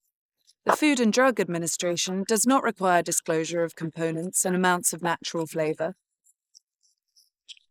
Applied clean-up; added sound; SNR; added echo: neural mask model Resemble Enhance denoiser.